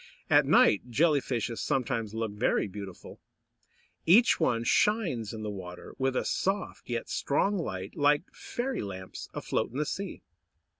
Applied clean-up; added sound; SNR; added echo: none; none; none; none.